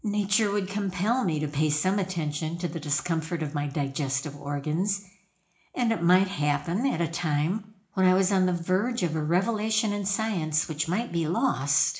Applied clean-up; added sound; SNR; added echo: none; none; none; reverberation time 0.4 s.